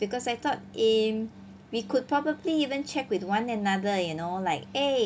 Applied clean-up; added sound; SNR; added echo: none; none; none; none.